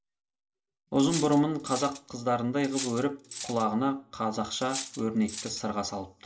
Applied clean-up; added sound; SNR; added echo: none; Cutlery, silverware; 11 dB; reverberation time 0.4 s.